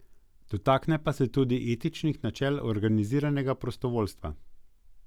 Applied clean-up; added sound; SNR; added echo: none; none; none; none.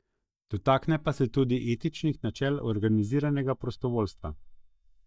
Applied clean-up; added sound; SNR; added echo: neural mask model DeepFilterNet 3.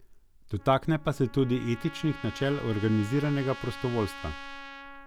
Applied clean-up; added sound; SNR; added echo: none; Trumpet; 15 dB; none.